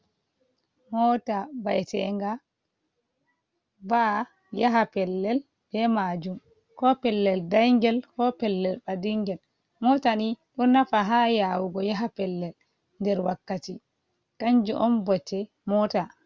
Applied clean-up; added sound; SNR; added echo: none; none; none; none.